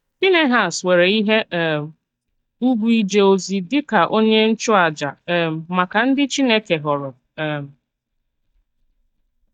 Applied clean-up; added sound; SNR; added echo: neural mask model DeepFilterNet 3.